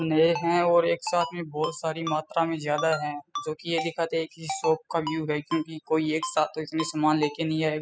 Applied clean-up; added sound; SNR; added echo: classical method spectral subtraction.